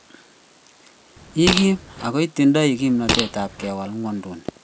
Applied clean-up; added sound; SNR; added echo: none; Fart; 4 dB; none.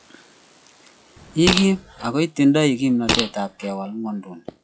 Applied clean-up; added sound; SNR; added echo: classical method log-MMSE.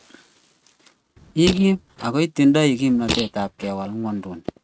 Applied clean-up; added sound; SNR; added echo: neural mask model RNNoise.